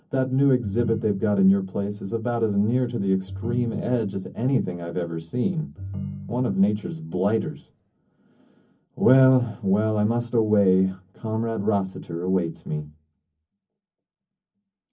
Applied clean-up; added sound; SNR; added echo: none; Ringtone; 11 dB; reverberation time 0.3 s.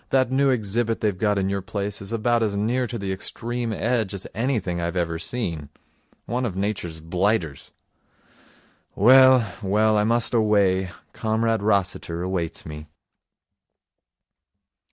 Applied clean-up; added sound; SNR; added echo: none; none; none; none.